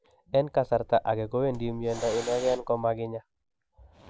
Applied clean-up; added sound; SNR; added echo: none; Hiss; 13 dB; none.